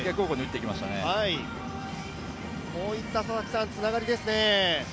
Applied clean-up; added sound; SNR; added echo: none; none; none; none.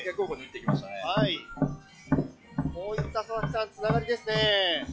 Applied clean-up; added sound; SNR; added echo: classical method log-MMSE.